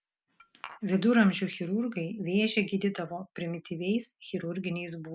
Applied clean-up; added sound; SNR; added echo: none; Glass; 20 dB; none.